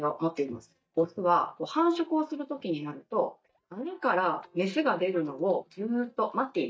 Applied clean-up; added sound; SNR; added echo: neural mask model DeepFilterNet 3.